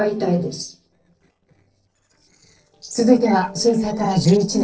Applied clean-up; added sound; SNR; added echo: neural separator model SepFormer DNS4.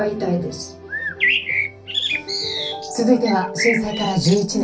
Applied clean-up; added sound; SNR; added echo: none; Bird; 3 dB; reverberation time 0.3 s.